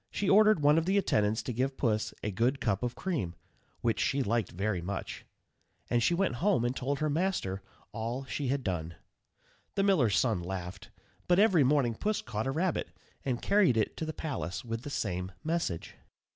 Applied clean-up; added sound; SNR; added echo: none; none; none; none.